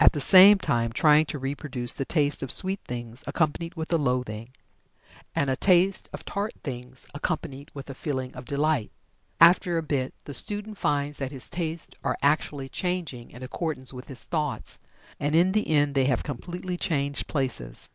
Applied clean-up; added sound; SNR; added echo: none; none; none; none.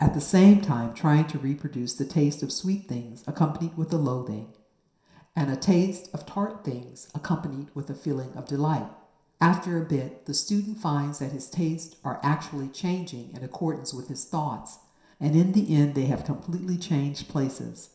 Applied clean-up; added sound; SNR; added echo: none; none; none; reverberation time 0.7 s.